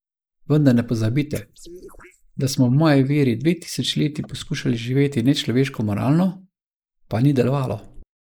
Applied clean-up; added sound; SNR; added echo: neural mask model Resemble Enhance denoiser.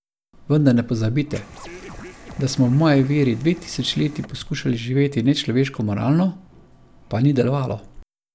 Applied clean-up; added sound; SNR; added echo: none; Scratching (performance technique) + Liquid; 19 dB; none.